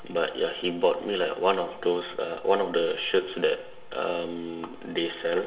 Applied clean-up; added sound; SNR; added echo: none; none; none; reverberation time 0.7 s.